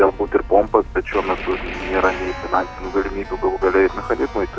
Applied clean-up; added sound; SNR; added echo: none; Gunshot, gunfire + Keyboard (musical); 11 dB; none.